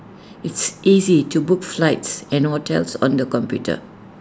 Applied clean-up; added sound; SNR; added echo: none; none; none; none.